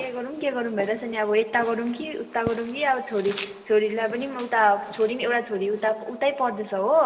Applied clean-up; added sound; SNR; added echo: none; Walk, footsteps; 18 dB; reverberation time 1.2 s.